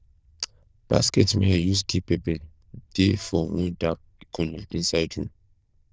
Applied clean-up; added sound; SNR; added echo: neural diffusion model UNIVERSE++.